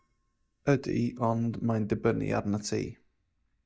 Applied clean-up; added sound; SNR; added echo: neural mask model DeepFilterNet 3.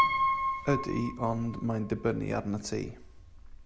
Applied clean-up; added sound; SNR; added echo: none; Piano; 1 dB; none.